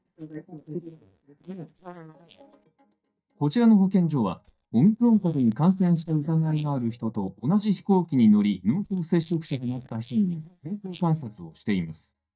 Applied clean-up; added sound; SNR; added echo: neural mask model DeepFilterNet 3.